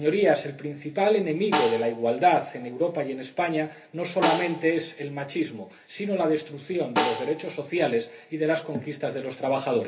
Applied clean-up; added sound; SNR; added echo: none; Snare drum; 8 dB; reverberation time 0.3 s.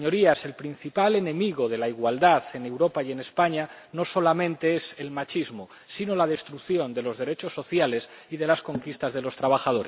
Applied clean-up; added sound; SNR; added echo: none; none; none; none.